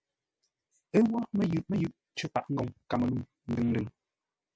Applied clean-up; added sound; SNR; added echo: none; none; none; none.